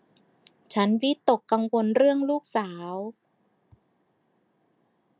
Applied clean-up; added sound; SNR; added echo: none; none; none; none.